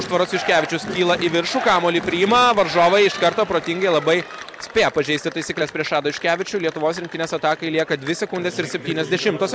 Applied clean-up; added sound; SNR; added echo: none; Applause / Cheering; 19 dB; none.